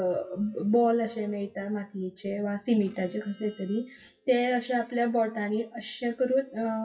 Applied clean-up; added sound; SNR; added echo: classical method WPE with log-MMSE.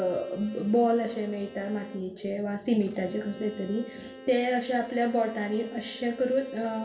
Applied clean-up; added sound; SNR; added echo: none; Bowed string instrument; 19 dB; reverberation time 0.3 s.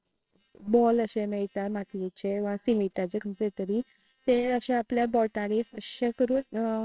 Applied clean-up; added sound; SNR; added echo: neural separator model SepFormer WHAMR!.